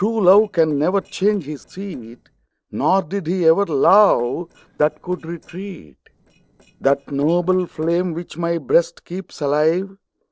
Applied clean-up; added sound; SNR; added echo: neural separator model SepFormer DNS4.